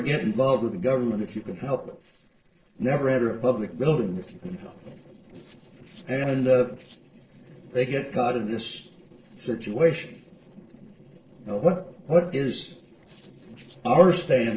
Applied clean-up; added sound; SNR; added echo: neural separator model SepFormer DNS4.